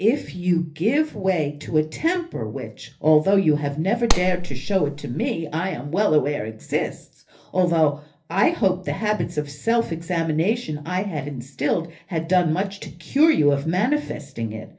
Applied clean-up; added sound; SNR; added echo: none; Clapping; -1 dB; reverberation time 0.3 s.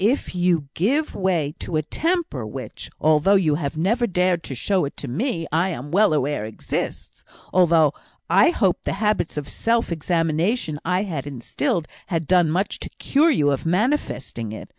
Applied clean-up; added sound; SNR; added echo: none; none; none; none.